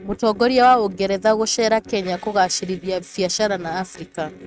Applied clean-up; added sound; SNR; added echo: neural mask model RNNoise.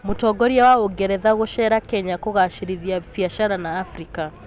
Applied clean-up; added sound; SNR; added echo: none; none; none; none.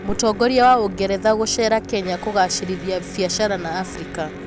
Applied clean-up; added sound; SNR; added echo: none; Electric guitar; 14 dB; none.